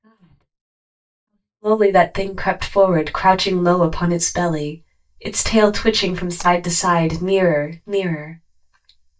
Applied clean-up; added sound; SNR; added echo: neural mask model DeepFilterNet 3.